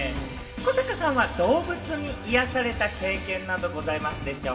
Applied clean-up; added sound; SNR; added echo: none; Slam; 14 dB; reverberation time 1.6 s.